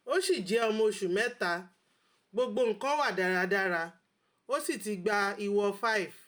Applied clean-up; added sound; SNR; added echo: none; none; none; none.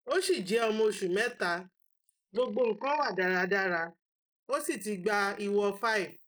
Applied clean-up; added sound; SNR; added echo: neural mask model Resemble Enhance denoiser.